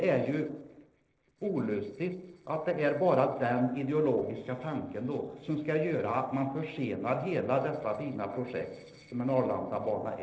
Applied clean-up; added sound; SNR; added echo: neural separator model SepFormer DNS4.